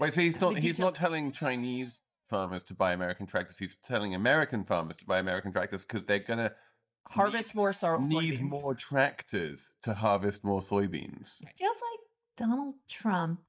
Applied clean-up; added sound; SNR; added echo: neural mask model DeepFilterNet 3.